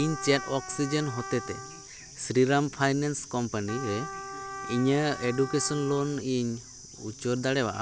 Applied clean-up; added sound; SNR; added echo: none; Trumpet; 13 dB; none.